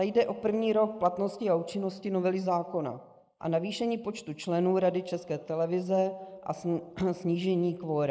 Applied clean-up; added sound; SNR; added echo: neural mask model Resemble Enhance denoiser.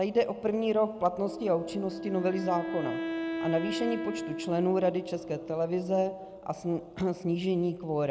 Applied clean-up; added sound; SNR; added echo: none; Wind instrument, woodwind instrument; 8 dB; none.